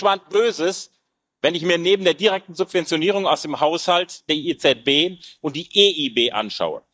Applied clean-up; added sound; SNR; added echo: neural mask model DeepFilterNet 3.